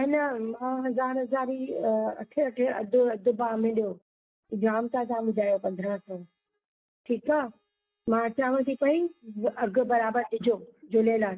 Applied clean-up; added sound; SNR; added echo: neural mask model DeepFilterNet 3.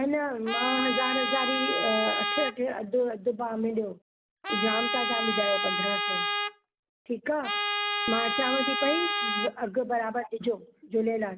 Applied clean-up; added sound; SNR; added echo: none; Trumpet; -1 dB; none.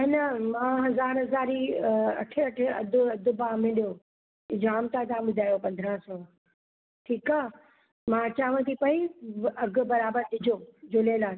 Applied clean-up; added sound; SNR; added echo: none; none; none; none.